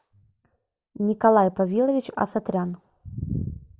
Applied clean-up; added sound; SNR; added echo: none; none; none; none.